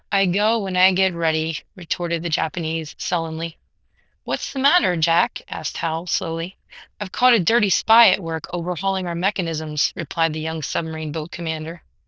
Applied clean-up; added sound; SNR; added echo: neural diffusion model UNIVERSE++.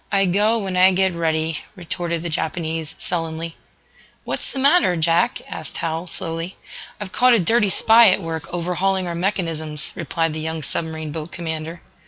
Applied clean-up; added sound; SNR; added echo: none; Dog; 20 dB; none.